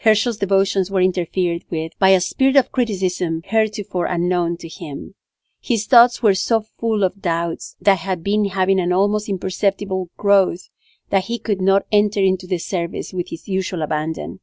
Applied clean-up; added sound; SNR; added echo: none; none; none; none.